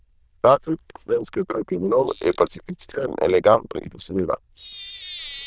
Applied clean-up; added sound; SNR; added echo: neural diffusion model UNIVERSE++.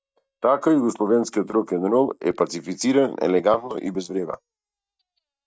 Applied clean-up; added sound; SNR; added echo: neural mask model DeepFilterNet 3.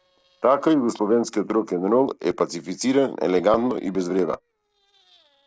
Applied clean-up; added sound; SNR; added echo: neural separator model SepFormer DNS4.